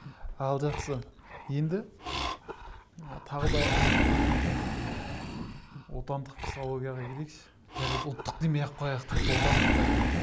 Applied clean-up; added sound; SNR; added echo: none; Animal; -4 dB; none.